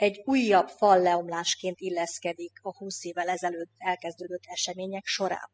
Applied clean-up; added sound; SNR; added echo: classical method spectral subtraction.